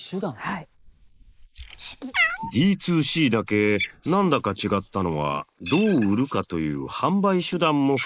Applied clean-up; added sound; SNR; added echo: neural mask model Resemble Enhance denoiser.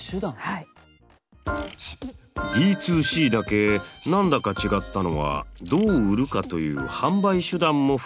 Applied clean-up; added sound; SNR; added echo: none; none; none; none.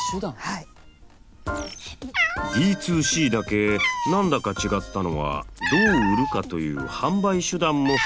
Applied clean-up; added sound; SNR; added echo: none; Cat; 6 dB; none.